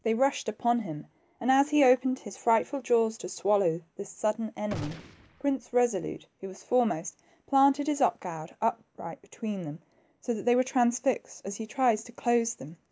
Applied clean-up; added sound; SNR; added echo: none; Gunshot, gunfire; 15 dB; none.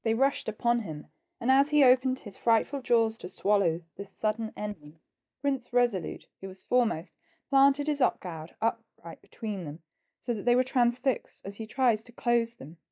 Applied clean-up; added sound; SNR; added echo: neural mask model DeepFilterNet 3.